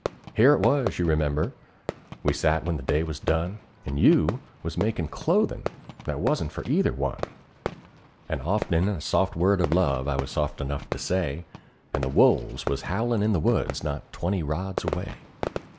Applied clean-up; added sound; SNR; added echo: none; Fireworks; 11 dB; none.